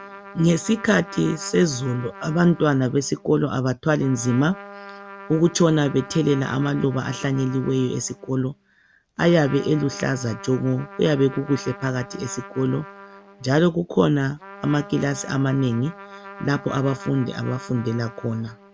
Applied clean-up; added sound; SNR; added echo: none; Trumpet; 17 dB; none.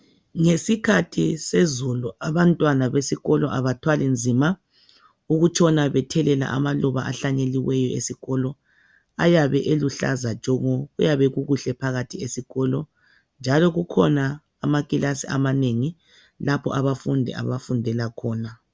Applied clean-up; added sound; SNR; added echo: none; none; none; none.